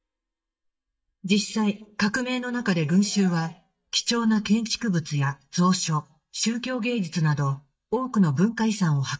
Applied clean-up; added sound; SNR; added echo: neural mask model DeepFilterNet 3.